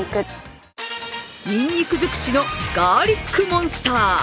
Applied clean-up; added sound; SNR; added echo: none; none; none; none.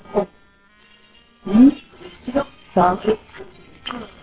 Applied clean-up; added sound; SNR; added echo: neural separator model SepFormer WHAMR!.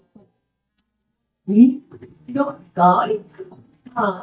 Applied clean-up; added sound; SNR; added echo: neural mask model DeepFilterNet 3.